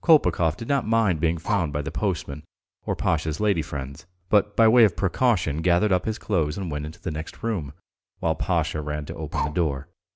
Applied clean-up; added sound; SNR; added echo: none; Bark; 13 dB; none.